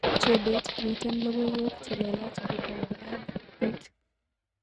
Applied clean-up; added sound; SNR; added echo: neural mask model RNNoise.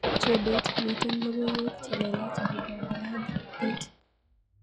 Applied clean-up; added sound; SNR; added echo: classical method log-MMSE.